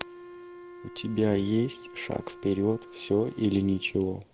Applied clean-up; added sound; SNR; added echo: none; Wind instrument, woodwind instrument; 18 dB; none.